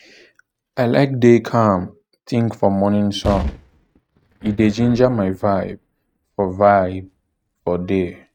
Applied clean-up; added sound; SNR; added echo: neural mask model RNNoise.